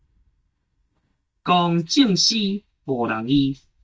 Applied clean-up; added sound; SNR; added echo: neural mask model DeepFilterNet 3.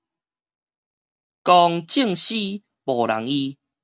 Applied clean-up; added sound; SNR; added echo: none; none; none; none.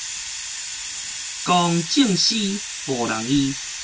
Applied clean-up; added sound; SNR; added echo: none; Hiss; 7 dB; reverberation time 0.1 s.